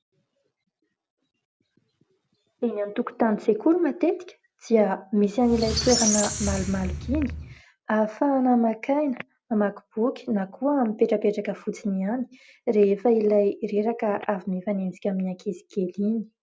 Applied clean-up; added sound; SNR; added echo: none; Squeak; 4 dB; none.